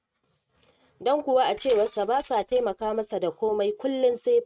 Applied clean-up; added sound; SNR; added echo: neural mask model RNNoise.